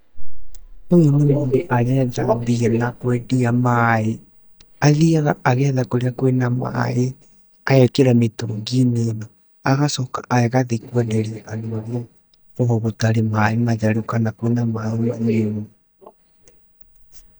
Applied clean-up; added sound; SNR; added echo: neural mask model DeepFilterNet 3.